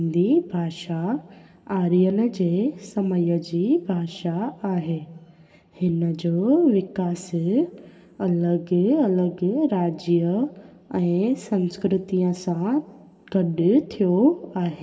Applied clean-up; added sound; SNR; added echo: none; none; none; reverberation time 1.4 s.